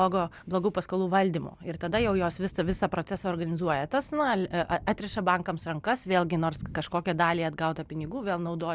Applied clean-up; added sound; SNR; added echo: none; Thunder; 18 dB; none.